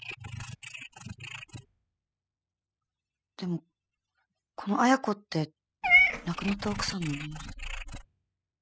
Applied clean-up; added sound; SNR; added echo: classical method spectral subtraction.